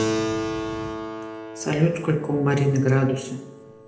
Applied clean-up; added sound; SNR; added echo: none; Keyboard (musical); 6 dB; reverberation time 0.8 s.